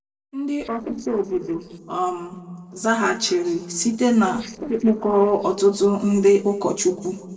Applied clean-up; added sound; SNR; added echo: neural separator model SepFormer DNS4.